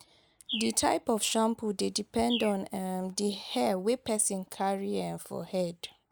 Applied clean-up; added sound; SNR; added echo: neural mask model Resemble Enhance denoiser.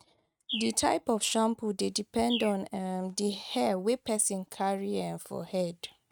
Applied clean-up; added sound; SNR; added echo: neural mask model RNNoise.